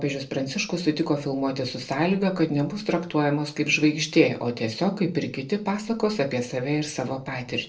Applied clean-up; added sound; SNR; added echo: neural separator model SepFormer DNS4.